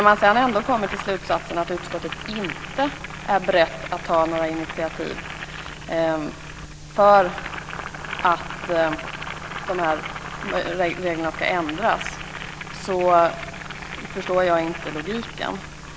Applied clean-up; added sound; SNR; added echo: none; Boiling; 11 dB; none.